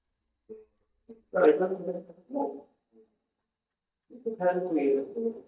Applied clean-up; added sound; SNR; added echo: neural mask model DeepFilterNet 3.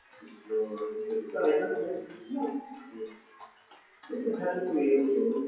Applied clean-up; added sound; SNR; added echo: classical method WPE with log-MMSE.